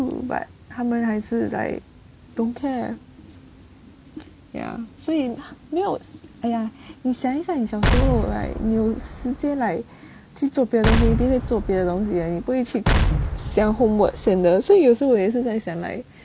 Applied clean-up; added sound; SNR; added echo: none; Explosion; 1 dB; none.